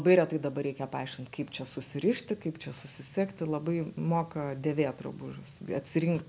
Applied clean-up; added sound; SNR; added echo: none; none; none; none.